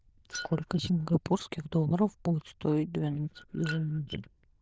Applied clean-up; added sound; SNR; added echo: neural diffusion model UNIVERSE++.